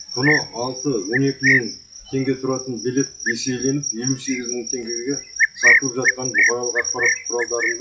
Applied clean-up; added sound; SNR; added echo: classical method WPE with log-MMSE.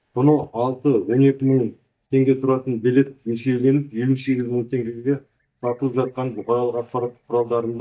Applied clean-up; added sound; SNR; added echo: neural mask model DeepFilterNet 3.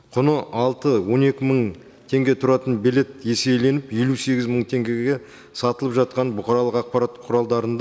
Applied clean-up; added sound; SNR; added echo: none; none; none; none.